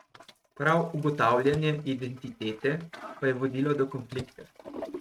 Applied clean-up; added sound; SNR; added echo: neural mask model RNNoise.